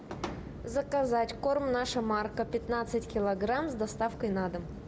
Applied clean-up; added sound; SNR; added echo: none; none; none; none.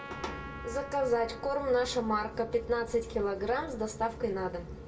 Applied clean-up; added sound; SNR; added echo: none; Trumpet; 18 dB; reverberation time 0.2 s.